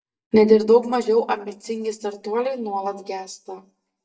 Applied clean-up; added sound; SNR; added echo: neural mask model DeepFilterNet 3.